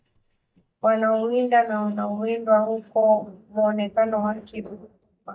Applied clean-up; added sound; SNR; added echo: neural mask model DeepFilterNet 3.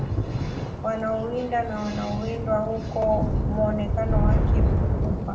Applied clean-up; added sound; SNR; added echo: none; Thunder / Rain; -4 dB; reverberation time 0.6 s.